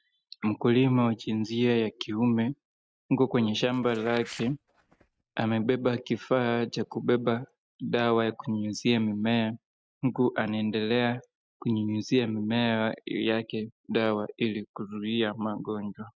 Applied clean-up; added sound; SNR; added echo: neural mask model RNNoise.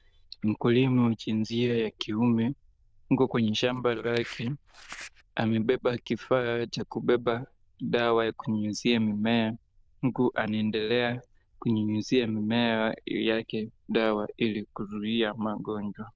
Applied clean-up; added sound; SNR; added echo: neural diffusion model UNIVERSE++.